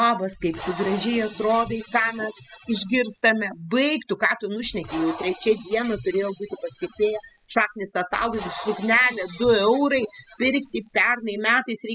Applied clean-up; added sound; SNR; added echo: classical method spectral subtraction.